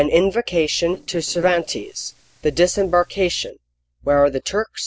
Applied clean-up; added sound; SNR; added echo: neural separator model SepFormer DNS4.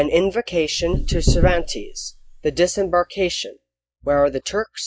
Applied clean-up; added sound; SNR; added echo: classical method log-MMSE.